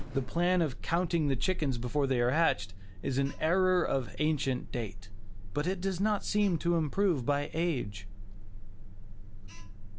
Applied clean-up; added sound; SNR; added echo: none; Alarm; 5 dB; none.